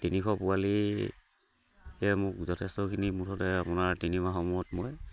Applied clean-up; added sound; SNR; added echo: none; none; none; none.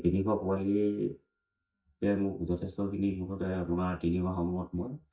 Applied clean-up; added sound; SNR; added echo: neural mask model DeepFilterNet 3.